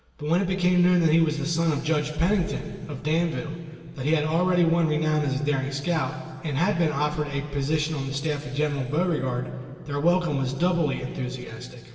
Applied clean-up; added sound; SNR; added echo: none; none; none; reverberation time 2.4 s.